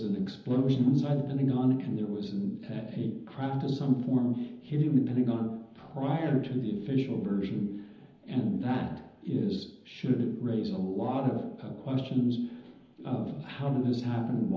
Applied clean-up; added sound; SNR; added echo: none; none; none; reverberation time 0.9 s.